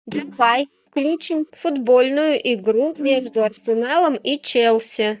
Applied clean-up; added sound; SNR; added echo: neural mask model DeepFilterNet 3.